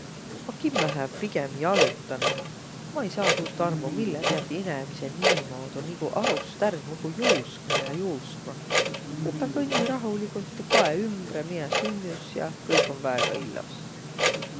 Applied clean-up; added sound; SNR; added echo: none; Clock; -1 dB; none.